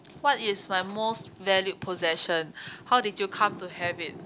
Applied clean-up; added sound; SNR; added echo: none; none; none; none.